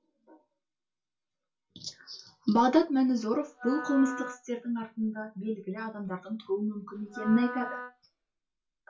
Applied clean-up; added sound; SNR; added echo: none; Wind instrument, woodwind instrument; 11 dB; reverberation time 0.2 s.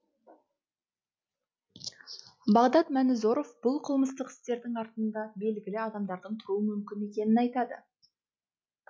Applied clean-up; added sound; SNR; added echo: none; none; none; none.